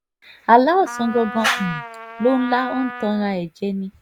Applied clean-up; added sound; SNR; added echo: none; Trumpet; 13 dB; none.